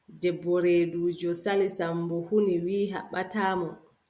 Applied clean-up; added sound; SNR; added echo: none; none; none; none.